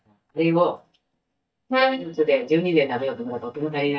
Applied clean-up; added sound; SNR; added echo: neural mask model DeepFilterNet 3.